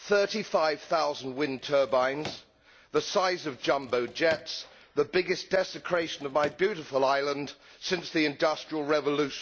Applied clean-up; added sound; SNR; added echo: none; Drawer open or close; 19 dB; none.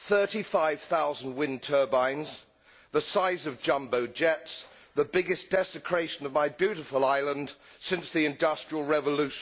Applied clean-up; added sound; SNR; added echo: none; none; none; none.